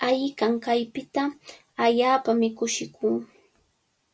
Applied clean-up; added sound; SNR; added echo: none; none; none; none.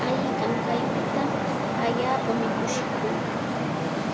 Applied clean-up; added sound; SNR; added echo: none; Traffic noise, roadway noise; -5 dB; none.